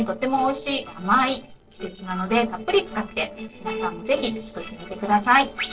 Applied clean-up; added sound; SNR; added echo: neural separator model SepFormer DNS4.